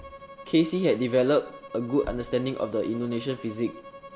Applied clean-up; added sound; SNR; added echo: none; Walk, footsteps + Bowed string instrument; 17 dB; none.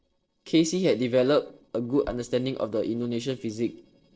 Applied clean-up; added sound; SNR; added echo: neural separator model SepFormer DNS4.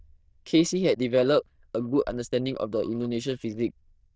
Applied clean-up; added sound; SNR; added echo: neural diffusion model UNIVERSE++.